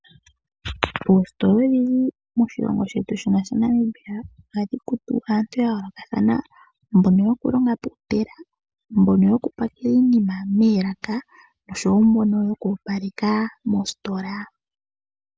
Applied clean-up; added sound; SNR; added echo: none; none; none; none.